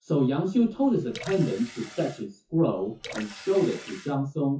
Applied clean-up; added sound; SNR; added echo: classical method WPE with log-MMSE.